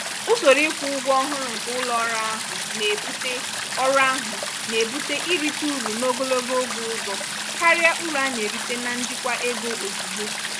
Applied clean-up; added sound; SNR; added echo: none; Stream; 3 dB; none.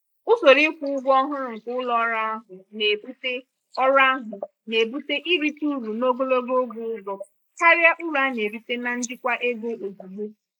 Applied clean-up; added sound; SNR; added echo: neural mask model Resemble Enhance denoiser.